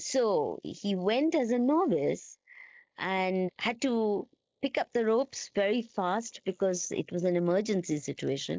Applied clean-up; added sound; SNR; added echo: neural mask model Resemble Enhance denoiser.